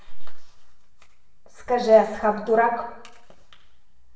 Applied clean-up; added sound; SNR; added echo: none; none; none; reverberation time 0.8 s.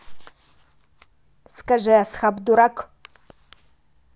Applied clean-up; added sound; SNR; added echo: none; none; none; none.